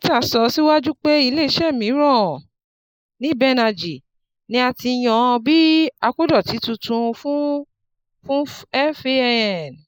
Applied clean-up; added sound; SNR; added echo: neural mask model Resemble Enhance denoiser.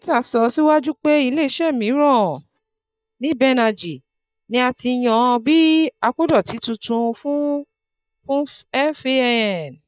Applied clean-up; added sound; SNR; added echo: neural mask model DeepFilterNet 3.